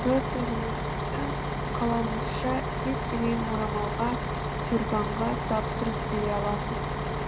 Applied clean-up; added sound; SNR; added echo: none; Bus; -1 dB; none.